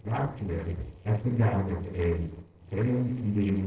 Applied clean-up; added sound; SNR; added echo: neural separator model SepFormer DNS4.